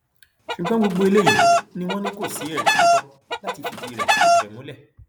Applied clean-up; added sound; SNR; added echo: none; Chicken, rooster; -5 dB; none.